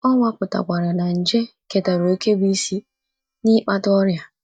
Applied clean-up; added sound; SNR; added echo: neural mask model DeepFilterNet 3.